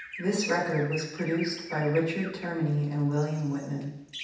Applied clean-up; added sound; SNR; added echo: none; Bird vocalization, bird call, bird song; 15 dB; reverberation time 0.8 s.